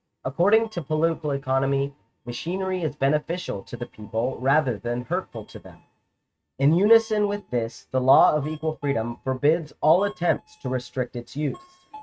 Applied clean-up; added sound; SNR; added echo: neural mask model RNNoise.